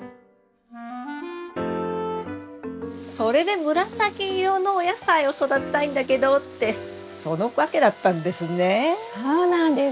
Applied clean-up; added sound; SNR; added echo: none; none; none; none.